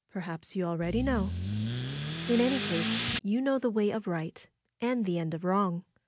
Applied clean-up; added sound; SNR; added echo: none; Accelerating, revving, vroom / Car; 1 dB; none.